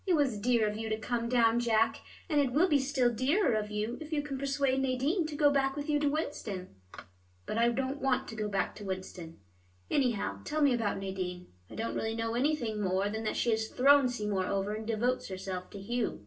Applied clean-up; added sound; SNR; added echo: none; none; none; reverberation time 0.2 s.